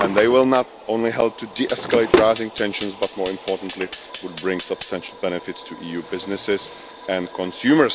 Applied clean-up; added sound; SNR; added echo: none; Fire + Drawer open or close; 7 dB; none.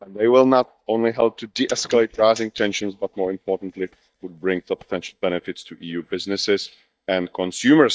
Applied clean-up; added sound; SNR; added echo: neural mask model DeepFilterNet 3.